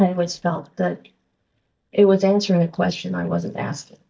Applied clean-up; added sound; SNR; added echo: neural mask model DeepFilterNet 3.